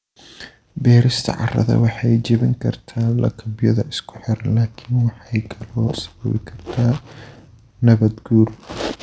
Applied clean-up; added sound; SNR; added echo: none; none; none; none.